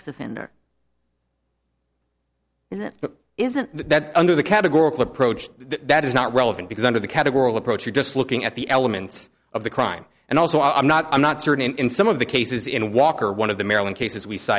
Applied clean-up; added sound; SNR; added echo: none; none; none; none.